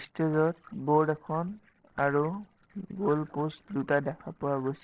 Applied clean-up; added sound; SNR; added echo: neural separator model SepFormer DNS4.